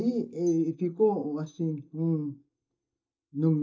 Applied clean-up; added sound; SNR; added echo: neural mask model DeepFilterNet 3.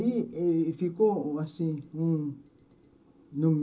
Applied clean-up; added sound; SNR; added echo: none; Alarm; 17 dB; reverberation time 0.2 s.